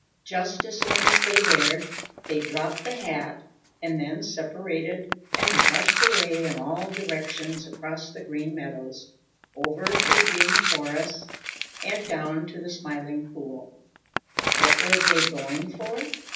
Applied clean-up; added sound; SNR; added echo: none; Crumpling, crinkling; -4 dB; reverberation time 0.6 s.